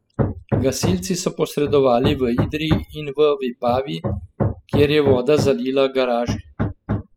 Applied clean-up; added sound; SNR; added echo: classical method spectral subtraction.